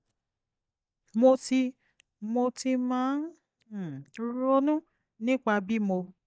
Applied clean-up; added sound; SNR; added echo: neural mask model DeepFilterNet 3.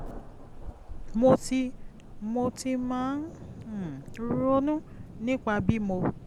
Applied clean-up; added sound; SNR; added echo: none; Thunder; 12 dB; none.